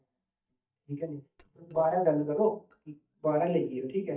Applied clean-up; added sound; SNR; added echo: neural mask model DeepFilterNet 3.